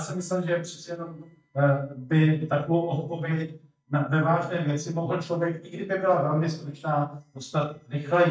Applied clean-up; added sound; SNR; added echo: neural mask model DeepFilterNet 3.